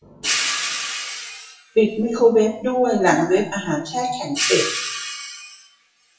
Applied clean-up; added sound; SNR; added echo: classical method WPE with log-MMSE.